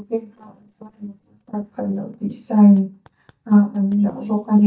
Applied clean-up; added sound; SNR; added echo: neural mask model DeepFilterNet 3.